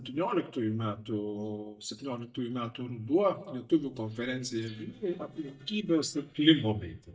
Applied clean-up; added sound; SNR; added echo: neural mask model DeepFilterNet 3.